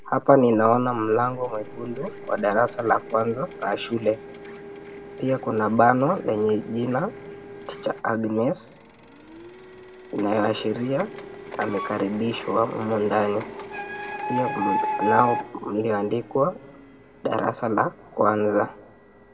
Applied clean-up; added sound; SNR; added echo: none; Printer; 10 dB; reverberation time 1.2 s.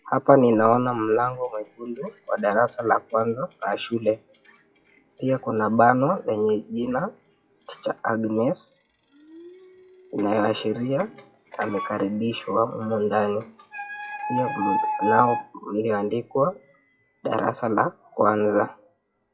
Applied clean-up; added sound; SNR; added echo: classical method WPE with log-MMSE.